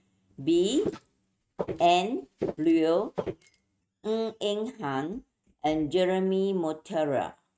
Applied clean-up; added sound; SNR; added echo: neural mask model RNNoise.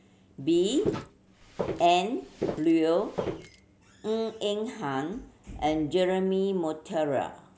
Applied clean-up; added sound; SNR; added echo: none; Walk, footsteps; 7 dB; none.